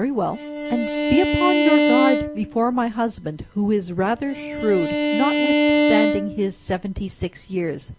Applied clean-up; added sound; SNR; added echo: none; Bowed string instrument; -1 dB; none.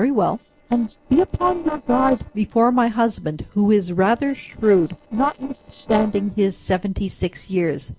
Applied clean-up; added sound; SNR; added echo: neural separator model SepFormer DNS4.